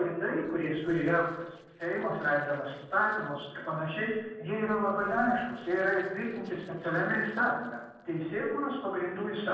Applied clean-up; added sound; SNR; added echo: neural separator model SepFormer DNS4.